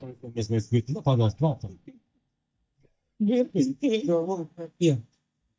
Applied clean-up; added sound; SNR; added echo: neural mask model DeepFilterNet 3.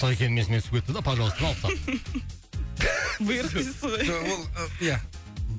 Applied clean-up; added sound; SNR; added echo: none; none; none; none.